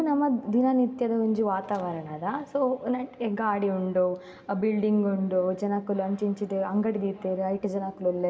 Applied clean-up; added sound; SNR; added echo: none; none; none; reverberation time 0.2 s.